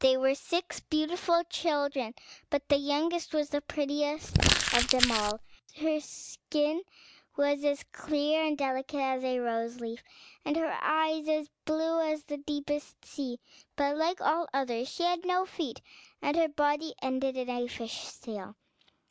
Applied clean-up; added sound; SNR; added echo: none; Crumpling, crinkling; -3 dB; none.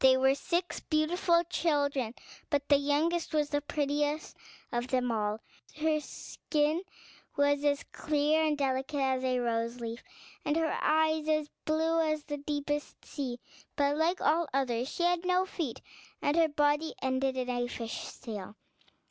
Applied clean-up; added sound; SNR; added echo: none; none; none; none.